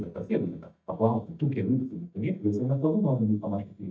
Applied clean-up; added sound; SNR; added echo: neural mask model DeepFilterNet 3.